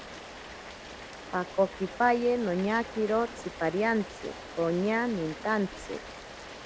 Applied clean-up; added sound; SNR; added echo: none; Rain; 13 dB; none.